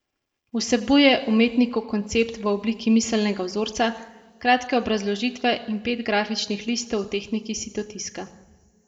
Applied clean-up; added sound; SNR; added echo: none; none; none; reverberation time 1.1 s.